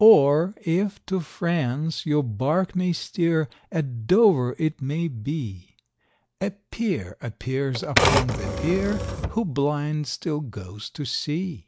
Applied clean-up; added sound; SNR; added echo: none; Typewriter; 1 dB; none.